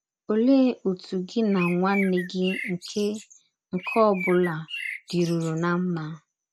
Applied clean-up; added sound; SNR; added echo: none; Bird; 11 dB; none.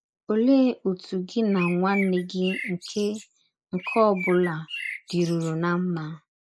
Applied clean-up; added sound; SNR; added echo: neural mask model Resemble Enhance denoiser.